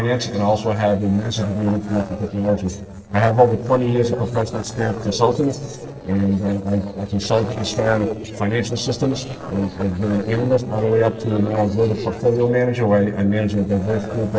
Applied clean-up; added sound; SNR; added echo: neural separator model SepFormer DNS4.